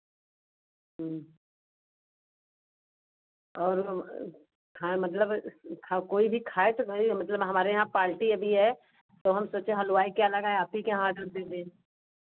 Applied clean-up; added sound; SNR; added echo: none; none; none; none.